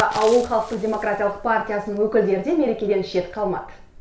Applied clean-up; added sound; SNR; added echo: none; Fire; 18 dB; reverberation time 0.5 s.